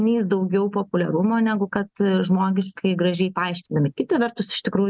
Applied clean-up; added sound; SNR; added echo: none; none; none; none.